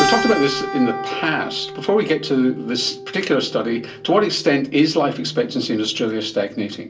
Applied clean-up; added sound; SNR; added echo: none; Keyboard (musical); 9 dB; reverberation time 0.2 s.